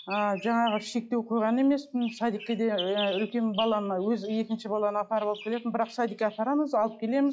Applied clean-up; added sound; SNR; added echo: classical method log-MMSE.